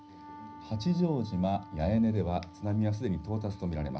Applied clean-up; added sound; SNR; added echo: none; Wind instrument, woodwind instrument; 19 dB; reverberation time 0.5 s.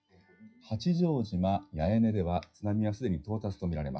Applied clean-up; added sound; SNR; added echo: classical method WPE with log-MMSE.